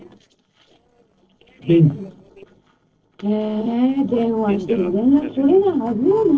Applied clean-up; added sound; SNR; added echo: neural separator model SepFormer DNS4.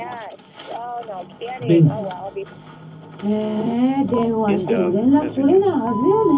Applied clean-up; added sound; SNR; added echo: none; Telephone; 11 dB; reverberation time 0.3 s.